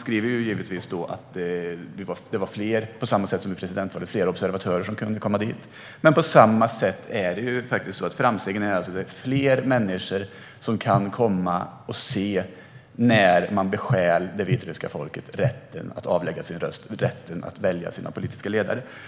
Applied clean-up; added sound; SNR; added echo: none; none; none; none.